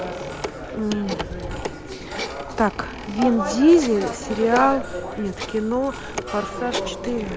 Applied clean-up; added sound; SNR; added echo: none; Telephone; 6 dB; none.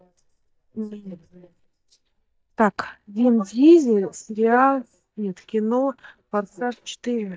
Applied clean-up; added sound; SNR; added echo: neural mask model DeepFilterNet 3.